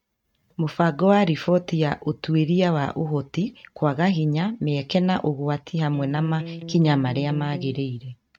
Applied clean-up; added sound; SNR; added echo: neural mask model RNNoise.